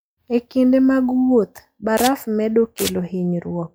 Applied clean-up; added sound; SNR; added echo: classical method log-MMSE.